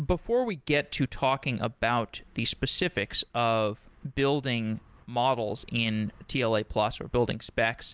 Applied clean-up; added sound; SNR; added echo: none; none; none; none.